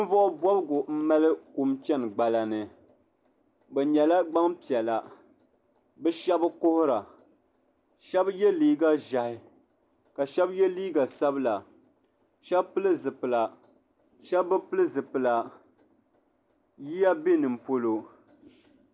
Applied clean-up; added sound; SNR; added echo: none; none; none; none.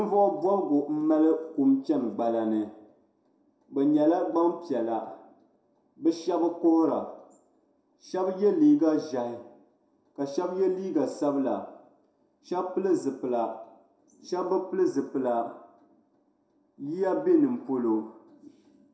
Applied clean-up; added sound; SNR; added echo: none; none; none; reverberation time 0.5 s.